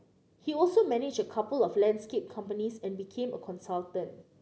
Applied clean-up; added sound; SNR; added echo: none; none; none; none.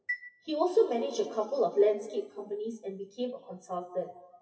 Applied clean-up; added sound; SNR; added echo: classical method WPE with log-MMSE.